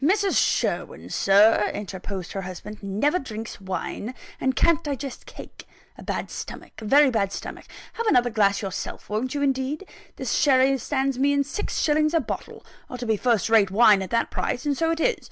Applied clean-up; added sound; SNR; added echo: none; none; none; none.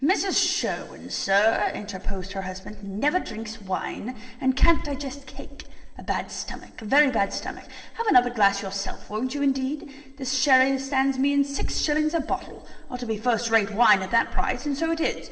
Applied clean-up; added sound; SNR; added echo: none; none; none; reverberation time 2.7 s.